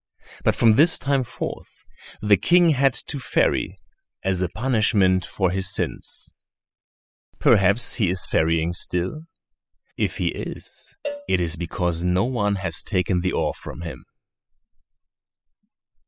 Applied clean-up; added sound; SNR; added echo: classical method spectral subtraction.